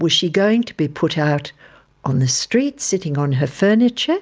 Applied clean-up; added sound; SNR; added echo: none; none; none; none.